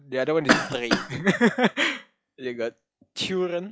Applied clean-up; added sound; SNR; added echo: classical method log-MMSE.